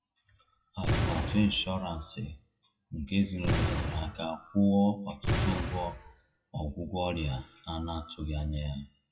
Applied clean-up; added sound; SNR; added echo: classical method WPE with log-MMSE.